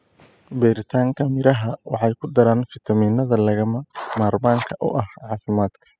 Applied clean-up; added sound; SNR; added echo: classical method spectral subtraction.